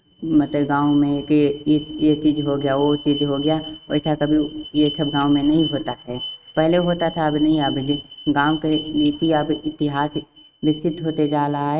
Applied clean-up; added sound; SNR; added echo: neural mask model RNNoise.